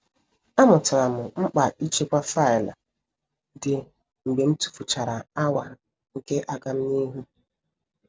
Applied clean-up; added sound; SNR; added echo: none; none; none; none.